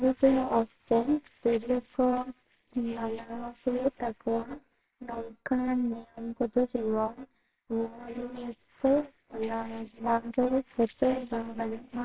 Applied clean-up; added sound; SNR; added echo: neural separator model SepFormer WHAMR!.